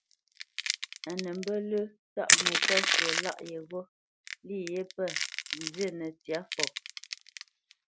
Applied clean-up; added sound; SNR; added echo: none; Crushing; -4 dB; none.